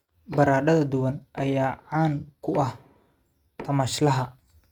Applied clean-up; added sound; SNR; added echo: neural mask model RNNoise.